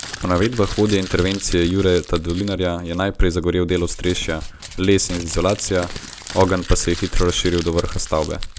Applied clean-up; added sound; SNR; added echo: none; Crumpling, crinkling; 15 dB; none.